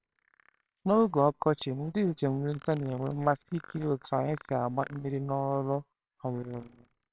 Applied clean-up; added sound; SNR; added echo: neural separator model SepFormer WHAMR!.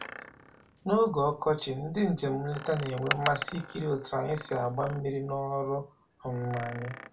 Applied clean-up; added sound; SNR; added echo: none; Door; 12 dB; reverberation time 0.2 s.